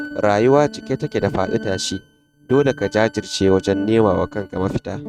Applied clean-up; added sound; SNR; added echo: neural mask model RNNoise.